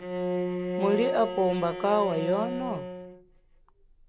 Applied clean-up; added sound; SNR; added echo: none; Bowed string instrument; 4 dB; none.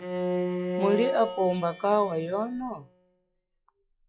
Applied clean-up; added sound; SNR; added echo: classical method log-MMSE.